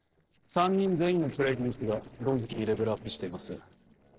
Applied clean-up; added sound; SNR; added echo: neural separator model SepFormer DNS4.